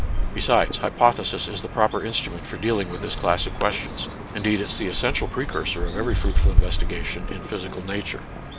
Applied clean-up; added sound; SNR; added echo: none; Bird; 0 dB; none.